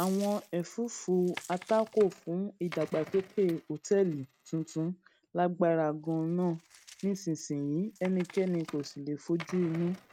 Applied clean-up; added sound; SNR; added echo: neural mask model RNNoise.